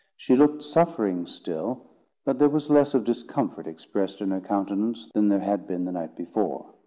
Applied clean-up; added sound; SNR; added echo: none; none; none; none.